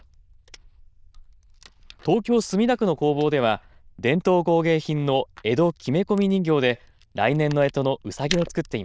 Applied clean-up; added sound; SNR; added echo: neural diffusion model UNIVERSE++.